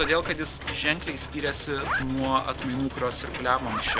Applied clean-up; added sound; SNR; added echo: none; Zipper (clothing) + Engine / Mechanisms; 5 dB; none.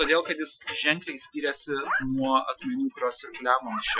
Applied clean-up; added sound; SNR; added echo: classical method Wiener filter.